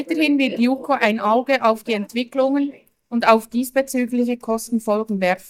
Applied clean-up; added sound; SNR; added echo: neural mask model DeepFilterNet 3.